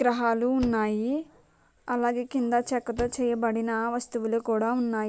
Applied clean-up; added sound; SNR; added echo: none; Slam; 20 dB; none.